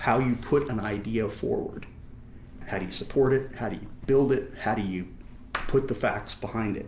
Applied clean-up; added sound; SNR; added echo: none; none; none; none.